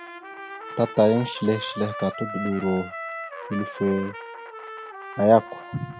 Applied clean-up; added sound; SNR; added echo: none; Trumpet; 11 dB; none.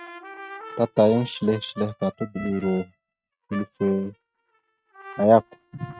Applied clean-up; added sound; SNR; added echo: neural mask model RNNoise.